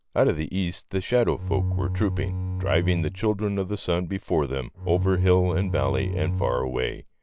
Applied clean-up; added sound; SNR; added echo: none; Bowed string instrument; 2 dB; none.